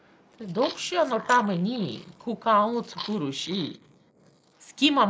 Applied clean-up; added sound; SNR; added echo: neural mask model Resemble Enhance denoiser.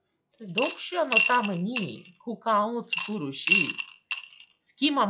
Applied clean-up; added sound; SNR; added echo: classical method log-MMSE.